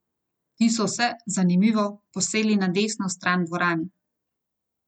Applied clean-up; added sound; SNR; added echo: none; none; none; none.